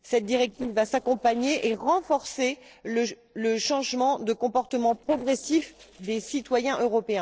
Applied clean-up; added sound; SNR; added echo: neural separator model SepFormer DNS4.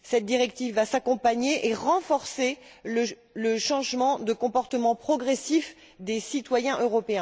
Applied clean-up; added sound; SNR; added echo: none; none; none; none.